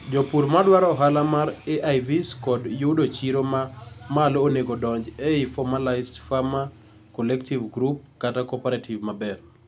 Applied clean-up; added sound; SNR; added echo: none; none; none; none.